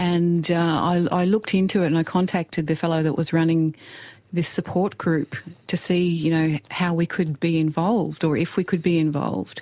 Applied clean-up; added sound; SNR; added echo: none; none; none; none.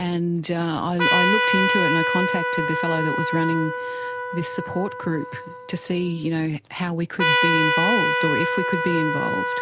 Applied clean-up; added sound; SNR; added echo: none; Trumpet; -1 dB; none.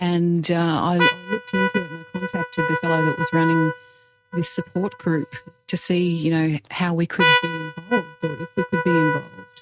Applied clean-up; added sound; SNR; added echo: neural mask model RNNoise.